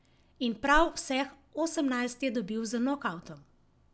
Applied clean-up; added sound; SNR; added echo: none; none; none; none.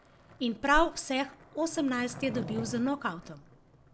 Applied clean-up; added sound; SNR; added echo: none; Skateboard; 15 dB; none.